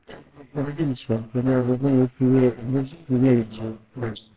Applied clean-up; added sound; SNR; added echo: neural separator model SepFormer WHAMR!.